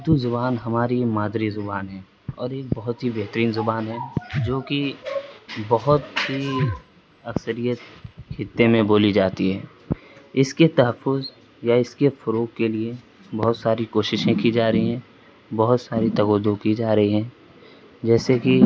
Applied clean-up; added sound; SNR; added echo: none; none; none; none.